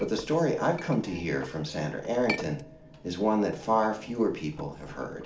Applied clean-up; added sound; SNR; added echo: none; Chink, clink; 15 dB; reverberation time 0.4 s.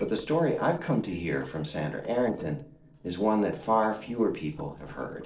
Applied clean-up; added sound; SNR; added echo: neural separator model SepFormer DNS4.